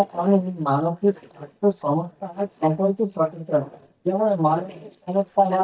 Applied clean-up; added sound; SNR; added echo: neural mask model DeepFilterNet 3.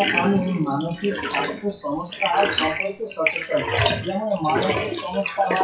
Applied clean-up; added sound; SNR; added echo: classical method WPE with log-MMSE.